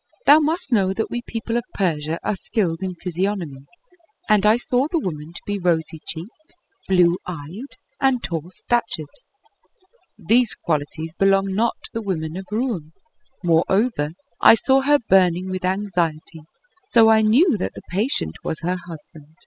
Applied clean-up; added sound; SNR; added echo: classical method spectral subtraction.